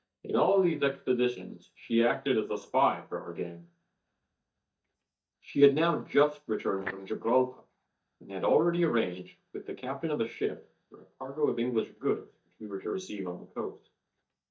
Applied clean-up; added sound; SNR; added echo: neural mask model DeepFilterNet 3.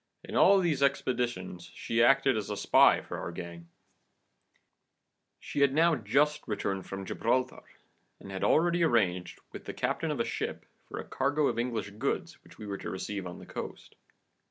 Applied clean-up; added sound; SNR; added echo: none; none; none; none.